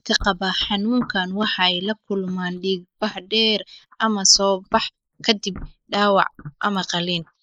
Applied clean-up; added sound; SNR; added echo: neural mask model Resemble Enhance denoiser.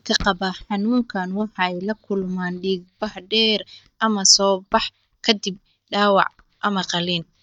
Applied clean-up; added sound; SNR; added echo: neural mask model DeepFilterNet 3.